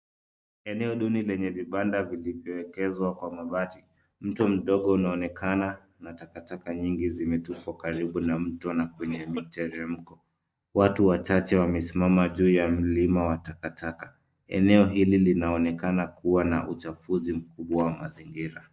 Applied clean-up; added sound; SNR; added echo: neural mask model DeepFilterNet 3.